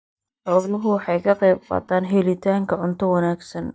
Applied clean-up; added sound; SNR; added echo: neural mask model DeepFilterNet 3.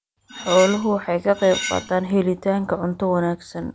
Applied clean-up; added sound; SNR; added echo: none; Cutlery, silverware; 10 dB; none.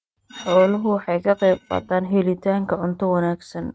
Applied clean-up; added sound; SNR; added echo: neural mask model RNNoise.